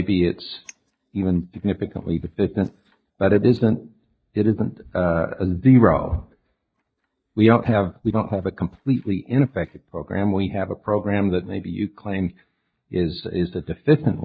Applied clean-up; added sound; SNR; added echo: neural mask model DeepFilterNet 3.